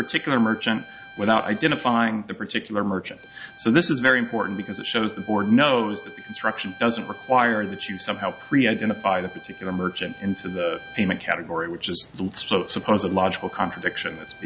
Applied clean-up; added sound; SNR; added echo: none; Bowed string instrument; 20 dB; none.